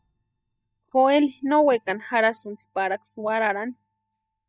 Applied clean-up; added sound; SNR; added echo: neural mask model DeepFilterNet 3.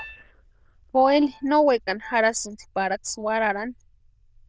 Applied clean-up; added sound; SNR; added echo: neural diffusion model UNIVERSE++.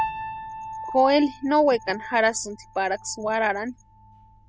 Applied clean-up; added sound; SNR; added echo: none; Piano; 12 dB; none.